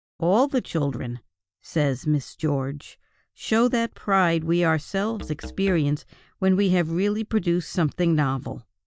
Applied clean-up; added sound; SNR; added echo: neural mask model DeepFilterNet 3.